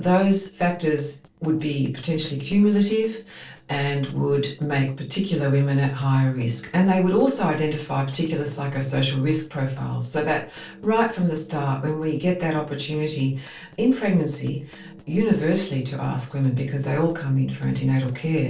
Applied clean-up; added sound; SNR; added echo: neural separator model SepFormer DNS4.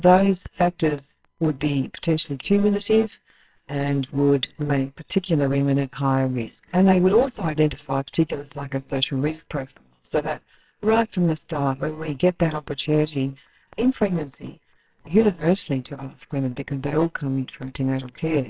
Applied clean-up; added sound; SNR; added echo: neural separator model SepFormer WHAMR!.